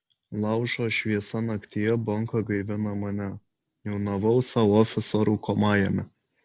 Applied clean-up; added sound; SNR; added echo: none; none; none; none.